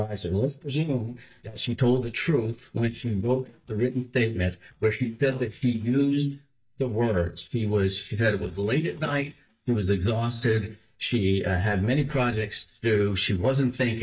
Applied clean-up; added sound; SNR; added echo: neural mask model DeepFilterNet 3.